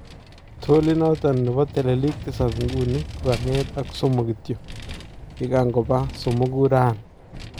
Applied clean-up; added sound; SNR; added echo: none; Vehicle; 12 dB; none.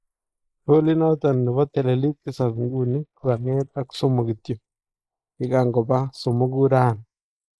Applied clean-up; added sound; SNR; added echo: neural mask model Resemble Enhance denoiser.